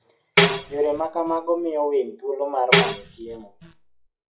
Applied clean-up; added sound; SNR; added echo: classical method WPE with log-MMSE.